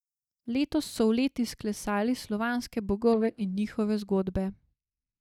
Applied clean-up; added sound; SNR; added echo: neural mask model DeepFilterNet 3.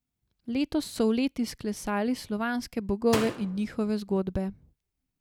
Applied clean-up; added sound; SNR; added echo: none; Slam; 7 dB; none.